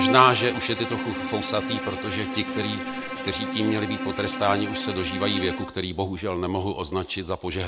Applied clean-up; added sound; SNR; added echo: none; Bowed string instrument; 6 dB; none.